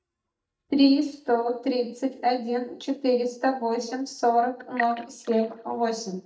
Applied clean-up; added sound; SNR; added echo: neural mask model DeepFilterNet 3.